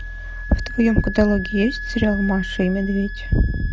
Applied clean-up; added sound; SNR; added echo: none; Wind instrument, woodwind instrument; 13 dB; none.